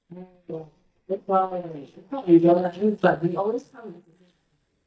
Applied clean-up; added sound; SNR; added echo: neural mask model DeepFilterNet 3.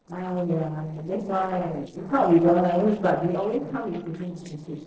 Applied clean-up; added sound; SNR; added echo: neural separator model SepFormer DNS4.